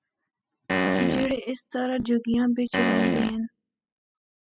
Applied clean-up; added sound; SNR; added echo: classical method spectral subtraction.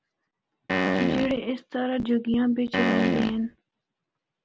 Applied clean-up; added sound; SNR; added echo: none; Fart; -2 dB; none.